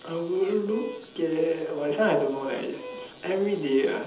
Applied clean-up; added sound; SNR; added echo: none; Fowl; 19 dB; reverberation time 1.2 s.